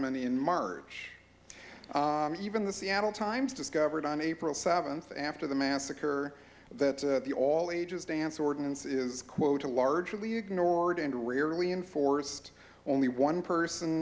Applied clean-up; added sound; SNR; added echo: none; none; none; none.